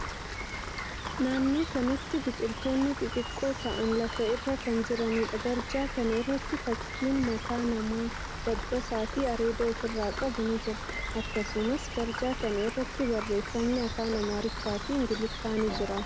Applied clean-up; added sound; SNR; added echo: none; Rain; 6 dB; none.